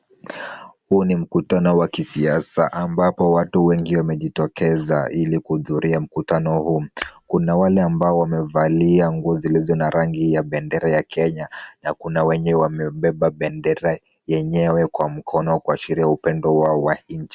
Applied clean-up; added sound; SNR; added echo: none; Tap / Hammer; 18 dB; none.